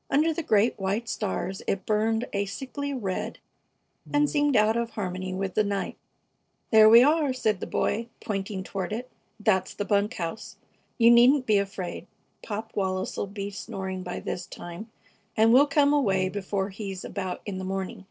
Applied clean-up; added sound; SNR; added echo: neural separator model SepFormer DNS4.